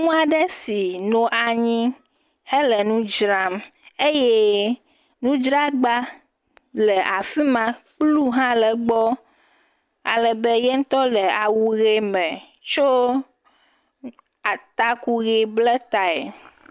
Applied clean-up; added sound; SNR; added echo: none; none; none; none.